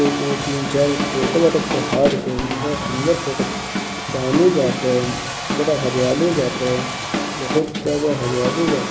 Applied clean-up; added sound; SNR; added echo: none; Drum kit + Domestic sounds, home sounds; 4 dB; none.